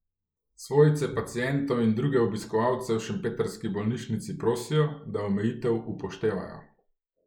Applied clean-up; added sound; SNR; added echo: neural mask model Resemble Enhance denoiser.